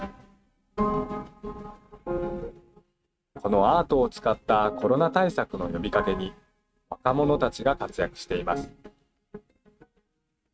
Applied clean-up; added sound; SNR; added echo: neural mask model RNNoise.